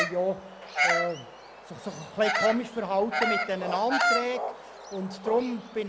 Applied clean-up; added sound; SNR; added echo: none; Bird vocalization, bird call, bird song; 1 dB; none.